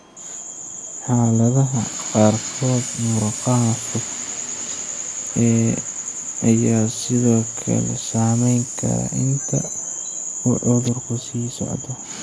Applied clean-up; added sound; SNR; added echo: none; Train; 18 dB; none.